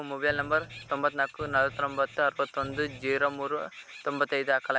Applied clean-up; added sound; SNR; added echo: none; Drum; 18 dB; none.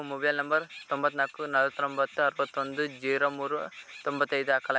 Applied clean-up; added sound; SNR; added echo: none; none; none; none.